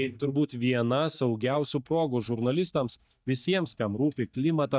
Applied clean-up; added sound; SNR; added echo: neural mask model DeepFilterNet 3.